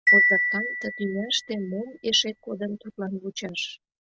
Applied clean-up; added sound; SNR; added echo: none; Marimba, xylophone; -3 dB; none.